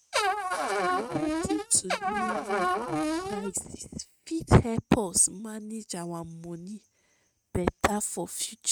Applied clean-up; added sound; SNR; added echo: neural mask model RNNoise.